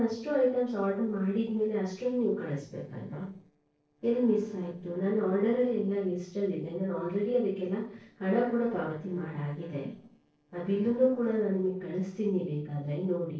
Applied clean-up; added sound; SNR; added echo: neural separator model SepFormer DNS4.